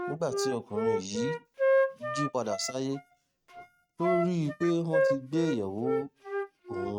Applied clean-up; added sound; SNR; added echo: neural mask model RNNoise.